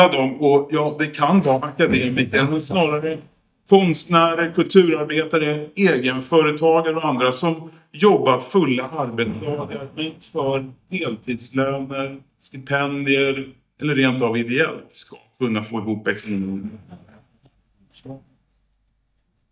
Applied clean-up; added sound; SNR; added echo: neural mask model DeepFilterNet 3.